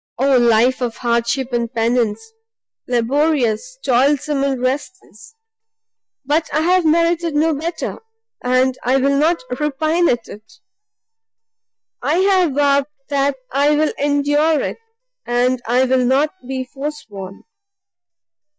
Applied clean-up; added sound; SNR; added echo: neural mask model DeepFilterNet 3.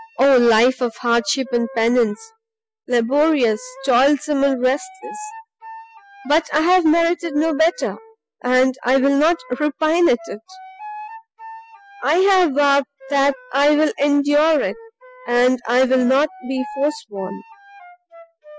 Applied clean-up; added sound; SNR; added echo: classical method spectral subtraction.